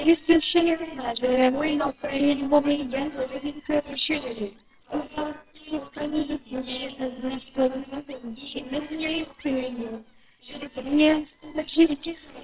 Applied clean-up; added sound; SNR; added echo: neural separator model SepFormer WHAMR!.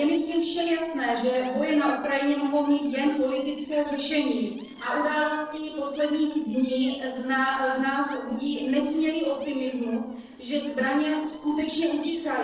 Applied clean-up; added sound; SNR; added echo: neural separator model SepFormer DNS4.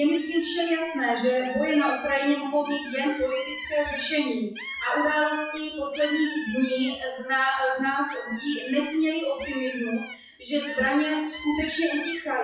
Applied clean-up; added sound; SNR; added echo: classical method WPE with log-MMSE.